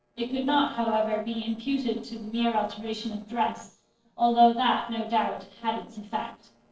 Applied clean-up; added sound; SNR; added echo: neural separator model SepFormer DNS4.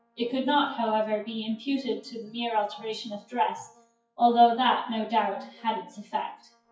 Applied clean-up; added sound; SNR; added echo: classical method WPE with log-MMSE.